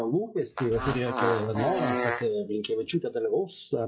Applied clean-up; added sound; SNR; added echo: classical method WPE with log-MMSE.